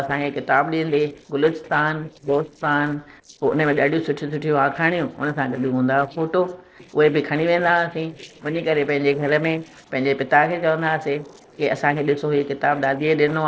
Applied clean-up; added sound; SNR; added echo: neural separator model SepFormer DNS4.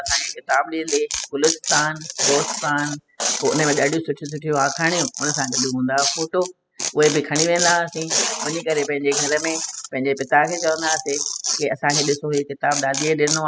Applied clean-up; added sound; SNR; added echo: classical method spectral subtraction.